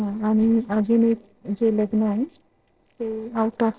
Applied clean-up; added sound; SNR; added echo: neural separator model SepFormer DNS4.